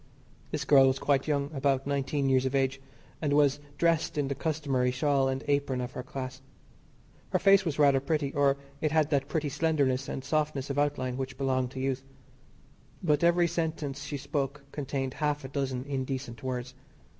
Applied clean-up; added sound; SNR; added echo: none; none; none; none.